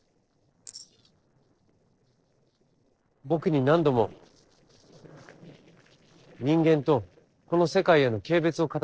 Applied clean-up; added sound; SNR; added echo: neural separator model SepFormer DNS4.